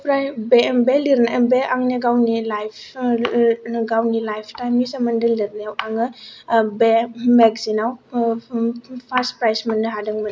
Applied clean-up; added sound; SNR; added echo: none; none; none; none.